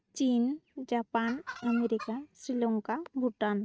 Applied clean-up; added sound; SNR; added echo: neural mask model RNNoise.